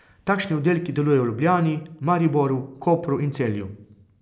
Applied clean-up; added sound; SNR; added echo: none; none; none; none.